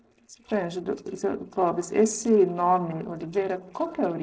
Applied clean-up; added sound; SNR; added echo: neural separator model SepFormer DNS4.